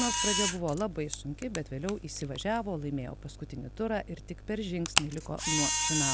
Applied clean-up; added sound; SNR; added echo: none; Camera; 0 dB; none.